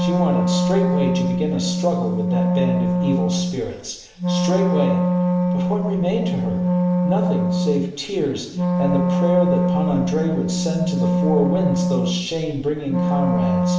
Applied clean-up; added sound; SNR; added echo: none; Wind instrument, woodwind instrument; -5 dB; reverberation time 0.9 s.